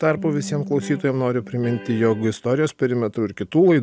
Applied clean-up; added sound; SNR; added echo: none; Electric guitar; 14 dB; none.